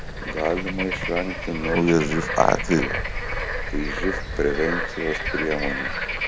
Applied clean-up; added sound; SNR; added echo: none; Bird / Frog; 2 dB; none.